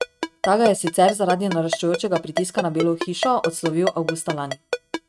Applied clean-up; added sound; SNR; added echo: neural mask model RNNoise.